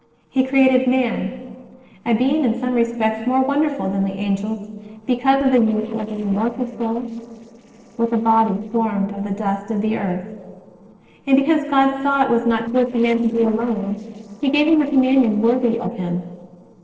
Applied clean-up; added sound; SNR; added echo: neural separator model SepFormer DNS4.